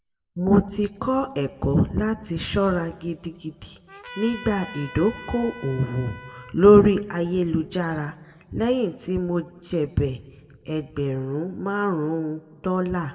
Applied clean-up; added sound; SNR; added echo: none; Trumpet; 17 dB; reverberation time 1.0 s.